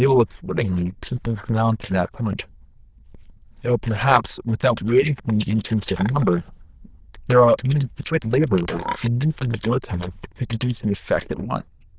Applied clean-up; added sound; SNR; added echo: neural diffusion model UNIVERSE++.